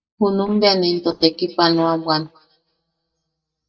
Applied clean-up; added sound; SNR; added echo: neural mask model DeepFilterNet 3.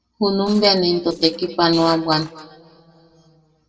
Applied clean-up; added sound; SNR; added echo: neural separator model SepFormer DNS4.